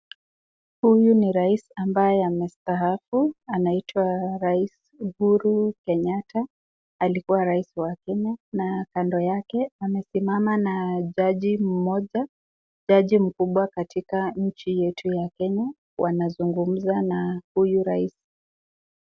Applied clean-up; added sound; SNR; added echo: none; none; none; none.